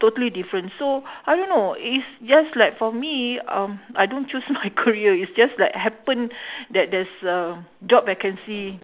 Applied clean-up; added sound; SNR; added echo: none; none; none; none.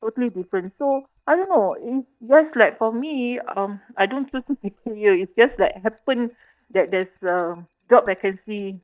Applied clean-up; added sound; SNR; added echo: neural mask model DeepFilterNet 3.